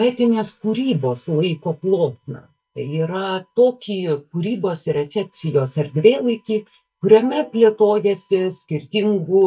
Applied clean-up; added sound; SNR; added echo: neural mask model DeepFilterNet 3.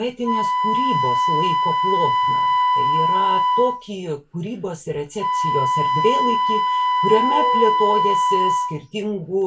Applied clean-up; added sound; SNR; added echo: none; Wind instrument, woodwind instrument; -5 dB; reverberation time 0.2 s.